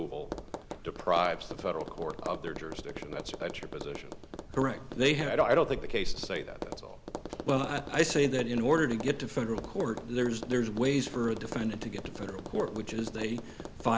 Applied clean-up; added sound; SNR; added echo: none; Tap; 9 dB; none.